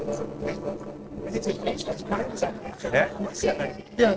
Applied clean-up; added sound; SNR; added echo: neural separator model SepFormer DNS4.